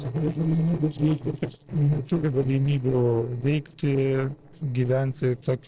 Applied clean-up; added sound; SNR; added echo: neural separator model SepFormer DNS4.